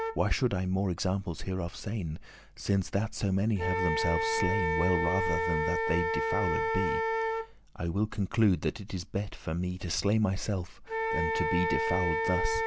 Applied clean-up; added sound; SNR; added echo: none; Wind instrument, woodwind instrument; 2 dB; none.